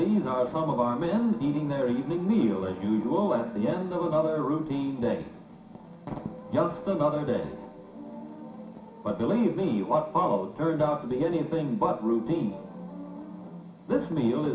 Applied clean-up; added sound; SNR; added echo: none; none; none; reverberation time 0.5 s.